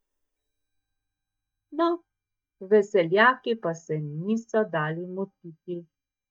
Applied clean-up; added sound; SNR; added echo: neural mask model DeepFilterNet 3.